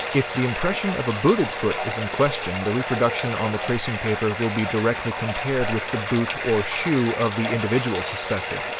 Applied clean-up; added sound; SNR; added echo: none; Bathtub (filling or washing); 5 dB; none.